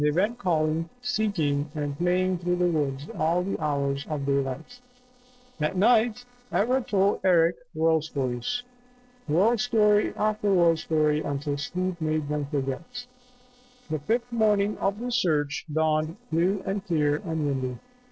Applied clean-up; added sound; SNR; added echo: neural separator model SepFormer DNS4.